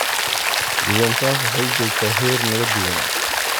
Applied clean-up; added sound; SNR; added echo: none; Rain; -4 dB; none.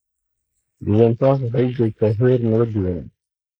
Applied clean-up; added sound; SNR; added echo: neural mask model Resemble Enhance denoiser.